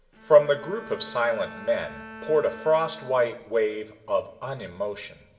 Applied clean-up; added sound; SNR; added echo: none; Bowed string instrument; 19 dB; reverberation time 2.5 s.